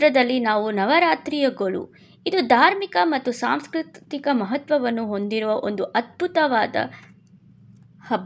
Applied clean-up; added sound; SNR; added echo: none; none; none; none.